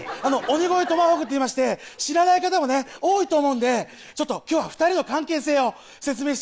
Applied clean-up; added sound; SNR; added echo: none; none; none; none.